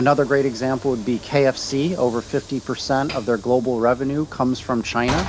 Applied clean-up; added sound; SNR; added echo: none; Sliding door / Train; 14 dB; none.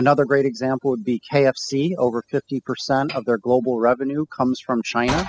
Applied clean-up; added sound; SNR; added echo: classical method spectral subtraction.